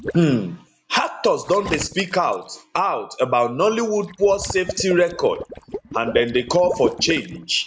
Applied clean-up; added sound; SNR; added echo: none; Water / Liquid; 12 dB; none.